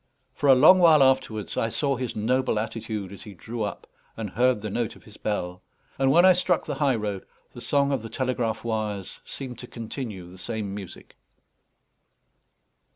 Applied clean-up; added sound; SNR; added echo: none; none; none; none.